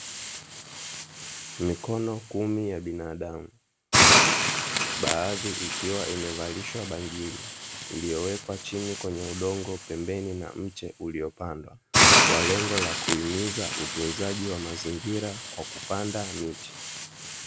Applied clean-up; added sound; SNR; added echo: none; Hiss; -4 dB; none.